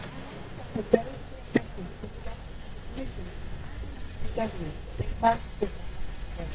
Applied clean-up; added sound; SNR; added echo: neural mask model DeepFilterNet 3.